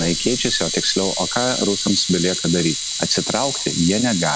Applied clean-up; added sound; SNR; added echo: none; Camera; 4 dB; none.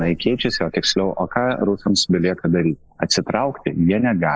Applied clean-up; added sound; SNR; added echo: neural mask model Resemble Enhance denoiser.